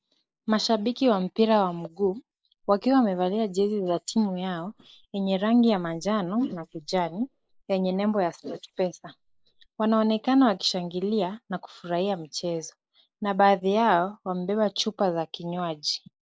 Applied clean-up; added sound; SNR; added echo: neural mask model Resemble Enhance denoiser.